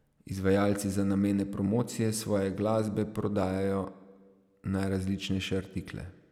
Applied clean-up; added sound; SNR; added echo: none; none; none; none.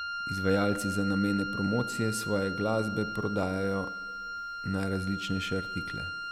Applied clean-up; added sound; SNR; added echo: none; Wind instrument, woodwind instrument; 6 dB; none.